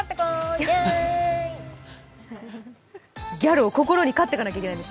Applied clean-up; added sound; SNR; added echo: none; none; none; none.